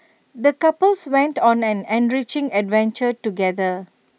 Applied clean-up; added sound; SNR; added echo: none; none; none; none.